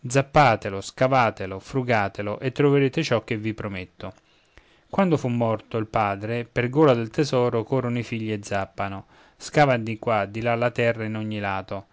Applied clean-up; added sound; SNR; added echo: none; none; none; none.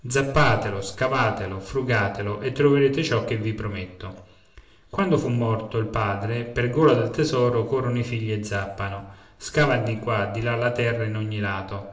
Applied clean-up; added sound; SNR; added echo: none; none; none; reverberation time 0.6 s.